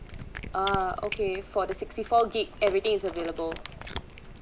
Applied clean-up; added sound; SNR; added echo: none; Cat; 10 dB; none.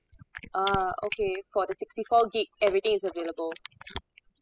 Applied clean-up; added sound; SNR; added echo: classical method spectral subtraction.